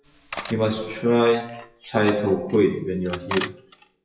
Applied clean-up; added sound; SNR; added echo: classical method WPE with log-MMSE.